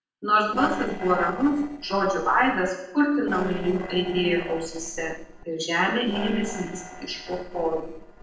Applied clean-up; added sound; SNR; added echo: neural separator model SepFormer DNS4.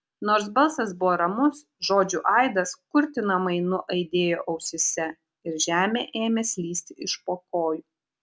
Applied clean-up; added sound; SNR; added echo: none; none; none; none.